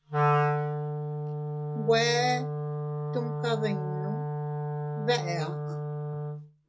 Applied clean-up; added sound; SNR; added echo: none; Wind instrument, woodwind instrument; -2 dB; none.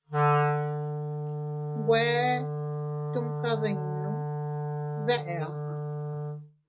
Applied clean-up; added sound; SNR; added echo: neural mask model RNNoise.